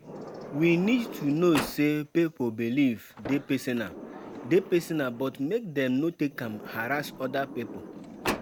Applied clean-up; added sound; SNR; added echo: none; Sliding door; 12 dB; none.